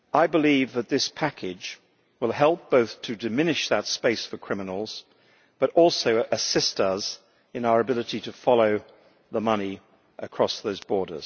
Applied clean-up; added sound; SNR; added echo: none; none; none; none.